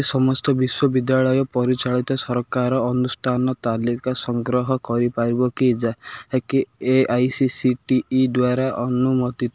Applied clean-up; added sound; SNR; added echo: none; none; none; none.